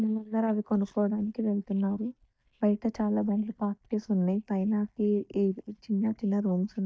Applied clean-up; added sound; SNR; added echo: neural mask model DeepFilterNet 3.